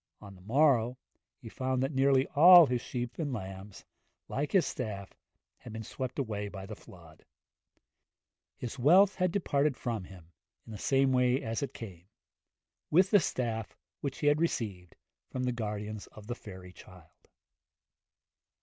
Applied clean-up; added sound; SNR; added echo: none; none; none; none.